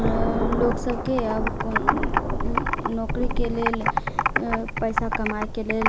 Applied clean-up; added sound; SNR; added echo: none; Computer keyboard + Thunder; -3 dB; none.